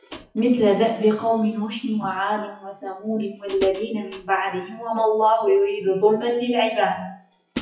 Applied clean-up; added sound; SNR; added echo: classical method WPE with log-MMSE.